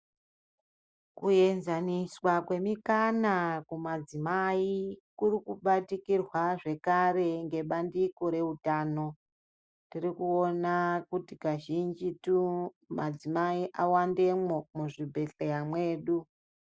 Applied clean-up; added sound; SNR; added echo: neural mask model Resemble Enhance denoiser.